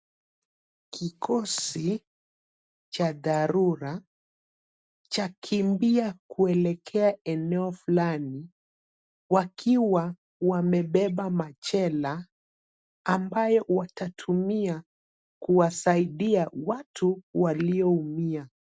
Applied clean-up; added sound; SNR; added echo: none; none; none; none.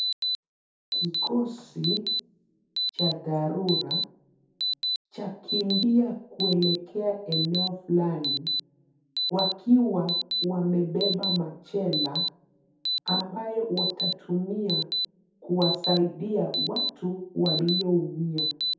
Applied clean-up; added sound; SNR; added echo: none; Alarm; 3 dB; reverberation time 0.6 s.